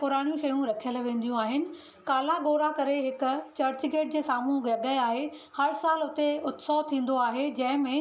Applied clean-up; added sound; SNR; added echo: none; none; none; none.